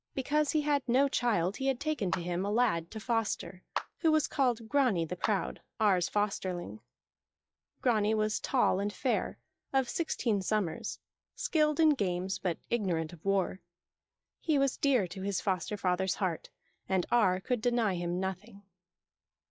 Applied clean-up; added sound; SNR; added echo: classical method log-MMSE.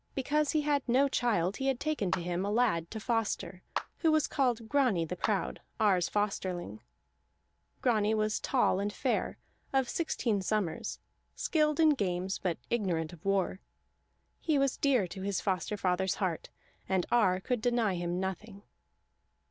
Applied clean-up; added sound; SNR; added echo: none; Clapping; 12 dB; none.